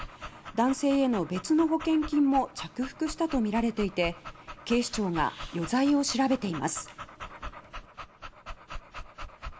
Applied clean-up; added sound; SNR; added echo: none; Dog; 13 dB; none.